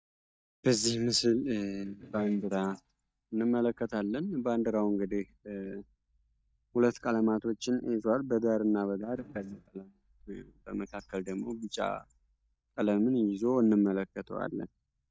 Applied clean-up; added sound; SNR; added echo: neural mask model DeepFilterNet 3.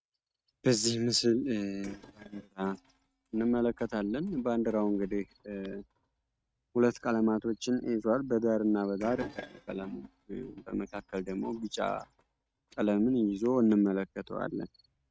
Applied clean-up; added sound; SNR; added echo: neural mask model RNNoise.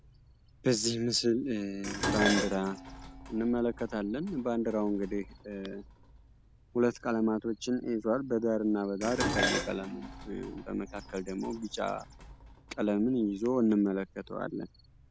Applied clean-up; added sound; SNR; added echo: none; Dishes, pots, and pans; 8 dB; none.